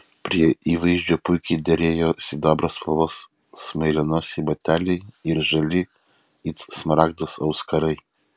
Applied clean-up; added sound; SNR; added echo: none; none; none; none.